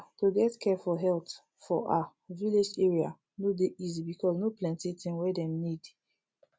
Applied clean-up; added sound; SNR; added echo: none; none; none; none.